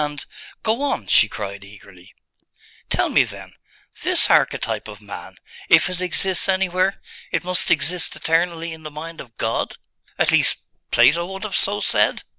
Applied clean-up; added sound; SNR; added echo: none; none; none; none.